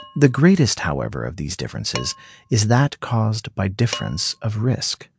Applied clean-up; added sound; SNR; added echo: none; Dishes, pots, and pans; 19 dB; none.